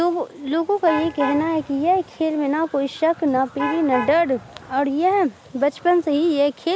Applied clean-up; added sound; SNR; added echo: none; Alarm / Truck; 10 dB; none.